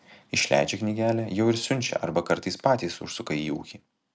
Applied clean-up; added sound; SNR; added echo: none; none; none; none.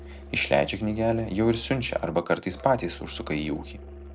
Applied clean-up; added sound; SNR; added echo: none; Musical instrument; 15 dB; none.